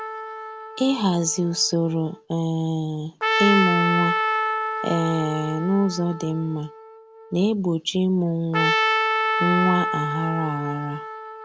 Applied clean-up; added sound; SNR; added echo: none; Trumpet; 2 dB; none.